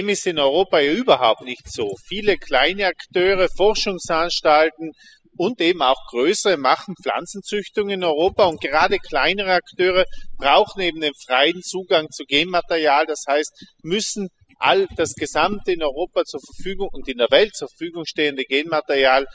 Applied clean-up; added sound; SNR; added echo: classical method spectral subtraction.